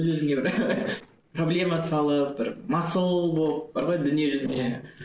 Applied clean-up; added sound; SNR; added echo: neural separator model SepFormer DNS4.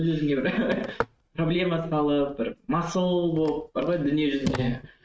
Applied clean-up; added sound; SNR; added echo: neural mask model RNNoise.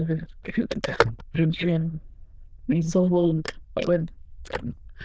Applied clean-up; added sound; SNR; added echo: neural diffusion model UNIVERSE++.